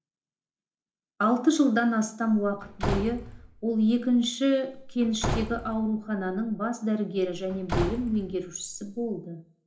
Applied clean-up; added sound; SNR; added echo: none; Slam / Wood; 8 dB; reverberation time 0.4 s.